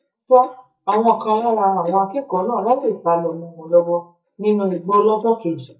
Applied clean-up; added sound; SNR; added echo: neural mask model DeepFilterNet 3.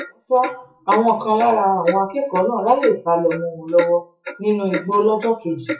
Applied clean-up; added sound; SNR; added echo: classical method WPE with log-MMSE.